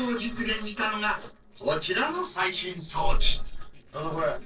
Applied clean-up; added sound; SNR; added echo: neural separator model SepFormer DNS4.